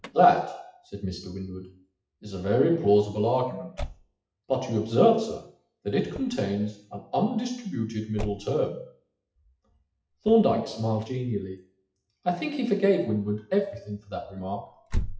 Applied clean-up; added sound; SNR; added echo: classical method WPE with log-MMSE.